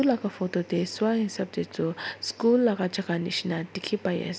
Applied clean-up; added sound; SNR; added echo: none; none; none; none.